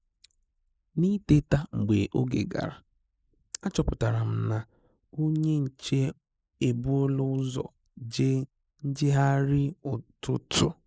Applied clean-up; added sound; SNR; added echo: neural mask model Resemble Enhance denoiser.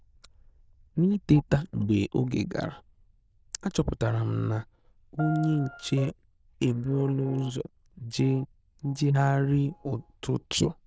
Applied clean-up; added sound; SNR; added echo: neural diffusion model UNIVERSE++.